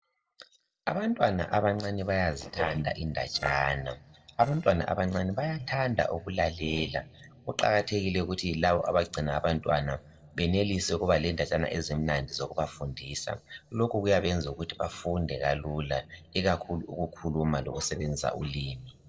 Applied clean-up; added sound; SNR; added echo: neural separator model SepFormer DNS4.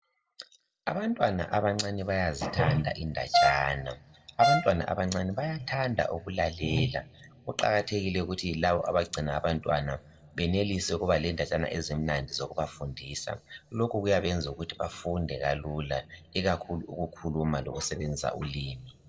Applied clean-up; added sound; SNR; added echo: none; Brass instrument; -3 dB; reverberation time 1.5 s.